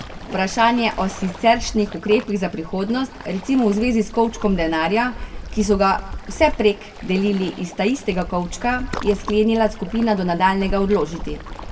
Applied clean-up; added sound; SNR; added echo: none; Waves, surf; 11 dB; reverberation time 0.9 s.